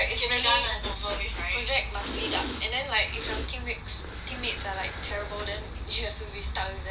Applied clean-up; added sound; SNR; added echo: none; Breathing; 11 dB; none.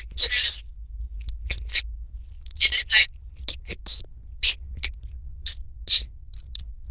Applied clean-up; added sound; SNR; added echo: neural diffusion model UNIVERSE++.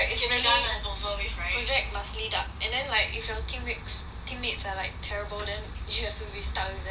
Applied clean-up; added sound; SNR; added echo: none; none; none; none.